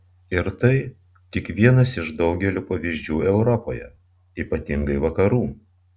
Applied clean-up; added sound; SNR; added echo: none; none; none; none.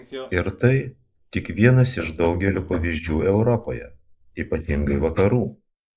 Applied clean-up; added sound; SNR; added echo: neural mask model Resemble Enhance denoiser.